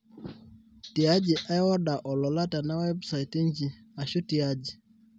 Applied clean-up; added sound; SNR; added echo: none; none; none; none.